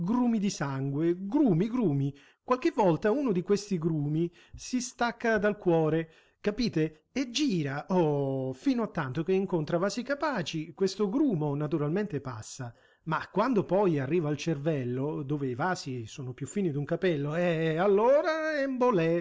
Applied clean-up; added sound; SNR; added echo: none; none; none; none.